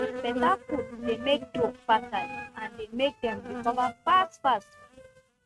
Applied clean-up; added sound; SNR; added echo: neural mask model RNNoise.